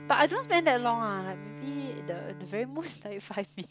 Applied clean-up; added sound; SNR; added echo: none; Bowed string instrument; 14 dB; none.